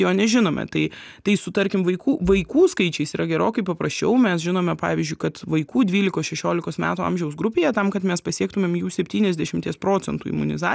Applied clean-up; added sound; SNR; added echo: none; none; none; none.